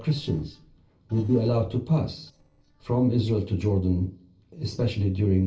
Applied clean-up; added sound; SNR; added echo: neural separator model SepFormer DNS4.